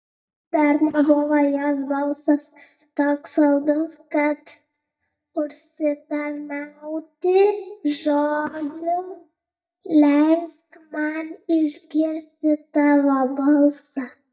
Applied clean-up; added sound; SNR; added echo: neural mask model DeepFilterNet 3.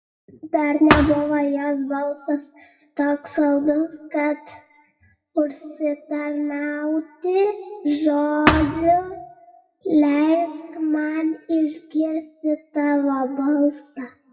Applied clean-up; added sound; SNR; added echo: classical method WPE with log-MMSE.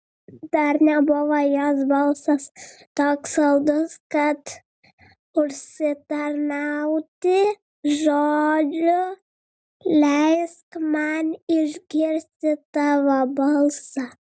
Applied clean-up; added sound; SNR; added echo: none; none; none; none.